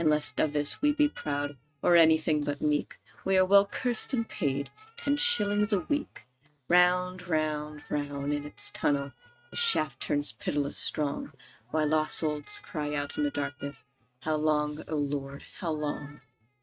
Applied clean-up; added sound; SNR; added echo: neural mask model RNNoise.